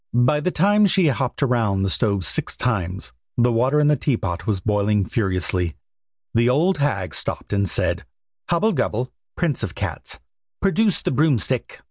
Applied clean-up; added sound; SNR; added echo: none; none; none; none.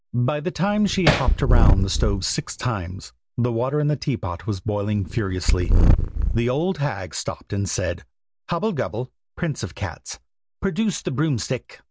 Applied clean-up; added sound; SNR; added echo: none; Hammer + Purr; -5 dB; none.